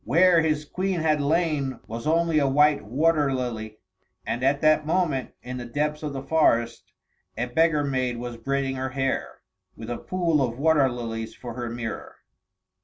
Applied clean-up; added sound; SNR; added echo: none; none; none; none.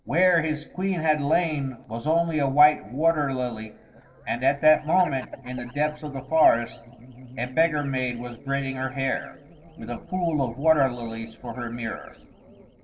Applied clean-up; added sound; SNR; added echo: neural separator model SepFormer DNS4.